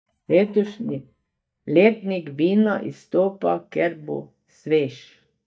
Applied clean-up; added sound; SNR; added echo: neural mask model DeepFilterNet 3.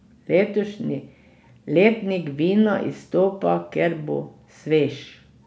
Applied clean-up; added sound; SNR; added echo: none; none; none; none.